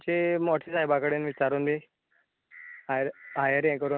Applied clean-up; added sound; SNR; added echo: none; none; none; none.